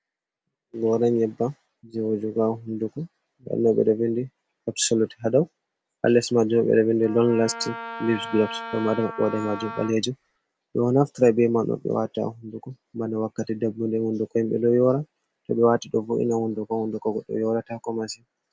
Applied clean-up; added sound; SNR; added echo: none; Wind instrument, woodwind instrument; 12 dB; none.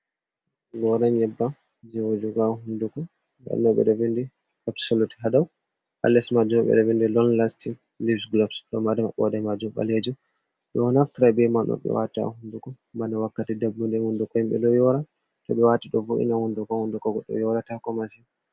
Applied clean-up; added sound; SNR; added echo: none; none; none; none.